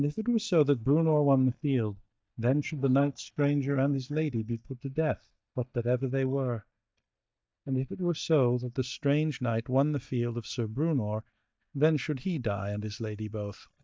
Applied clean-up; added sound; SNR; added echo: neural mask model DeepFilterNet 3.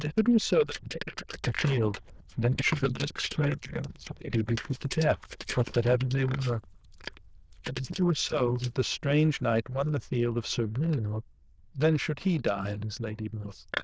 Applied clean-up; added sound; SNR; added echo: neural diffusion model UNIVERSE++.